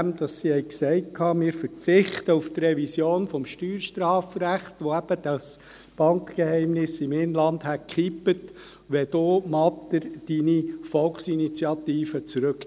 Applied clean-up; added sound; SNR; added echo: none; none; none; none.